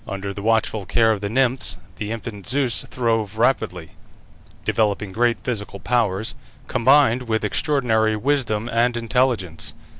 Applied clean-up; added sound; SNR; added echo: none; Cricket; 19 dB; none.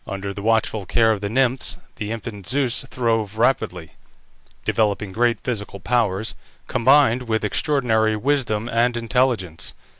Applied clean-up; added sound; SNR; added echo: none; none; none; none.